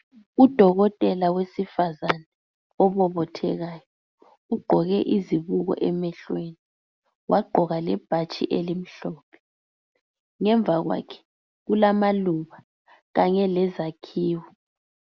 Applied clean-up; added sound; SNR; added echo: none; none; none; none.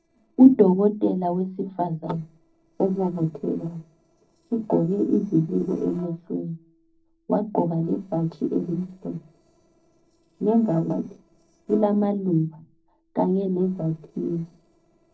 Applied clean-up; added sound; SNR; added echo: neural separator model SepFormer DNS4.